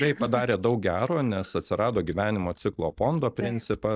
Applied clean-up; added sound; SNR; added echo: neural mask model DeepFilterNet 3.